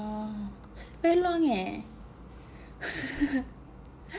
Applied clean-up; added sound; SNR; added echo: none; none; none; none.